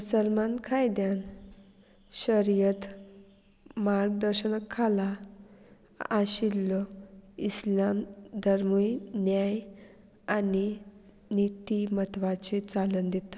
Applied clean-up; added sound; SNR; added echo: none; none; none; none.